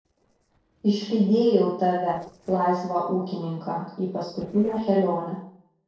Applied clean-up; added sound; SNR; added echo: neural separator model SepFormer DNS4.